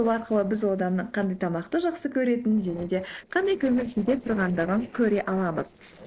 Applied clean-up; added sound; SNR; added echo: neural separator model SepFormer DNS4.